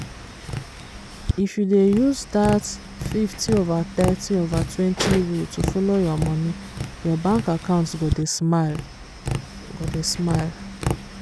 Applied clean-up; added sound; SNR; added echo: none; Tap; 7 dB; none.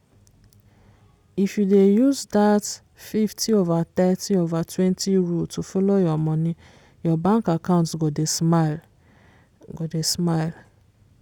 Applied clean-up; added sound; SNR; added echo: none; none; none; none.